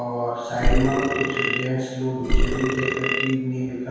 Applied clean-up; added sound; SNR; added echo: none; Burping, eructation; -4 dB; reverberation time 1.2 s.